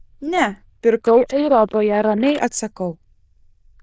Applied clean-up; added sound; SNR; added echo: neural diffusion model UNIVERSE++.